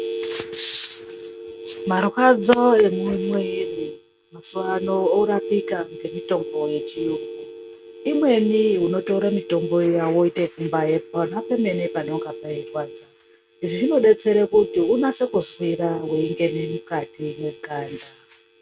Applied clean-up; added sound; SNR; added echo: neural mask model RNNoise.